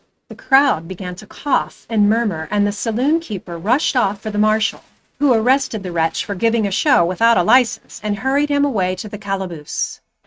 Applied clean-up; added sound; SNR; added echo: neural mask model RNNoise.